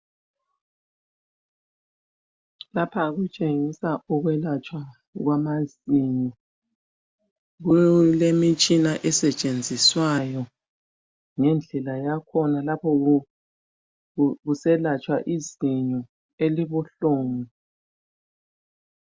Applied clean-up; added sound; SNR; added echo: none; none; none; none.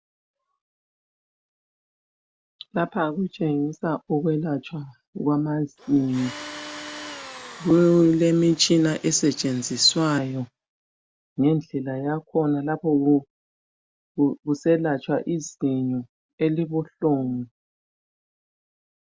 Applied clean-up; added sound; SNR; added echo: none; Tools; 15 dB; none.